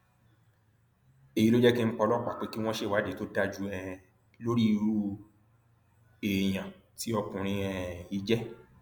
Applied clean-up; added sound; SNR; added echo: none; none; none; none.